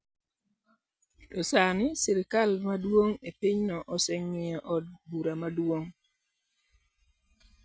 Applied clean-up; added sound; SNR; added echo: none; none; none; none.